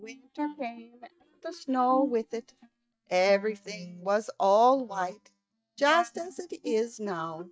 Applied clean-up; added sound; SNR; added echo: neural mask model DeepFilterNet 3.